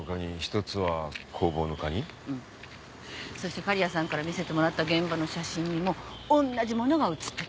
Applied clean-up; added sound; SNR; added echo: none; Truck; 17 dB; none.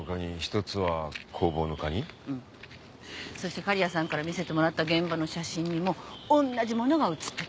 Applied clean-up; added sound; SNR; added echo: none; none; none; none.